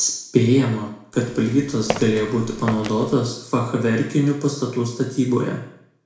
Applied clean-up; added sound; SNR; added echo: none; Walk, footsteps; 11 dB; reverberation time 0.6 s.